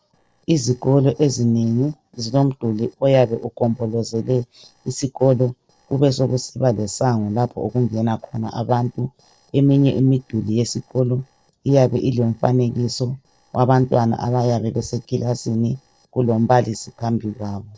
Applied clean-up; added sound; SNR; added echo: neural separator model SepFormer DNS4.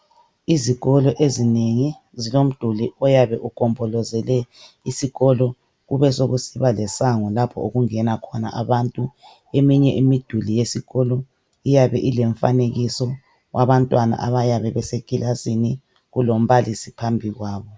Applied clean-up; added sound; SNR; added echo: none; none; none; none.